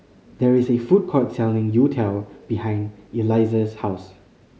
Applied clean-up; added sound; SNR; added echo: none; none; none; none.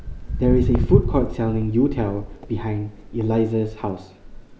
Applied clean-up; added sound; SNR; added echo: none; Walk, footsteps; 3 dB; none.